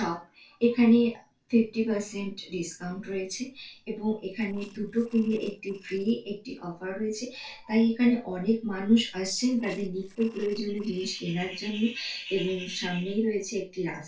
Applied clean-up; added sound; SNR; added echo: neural separator model SepFormer DNS4.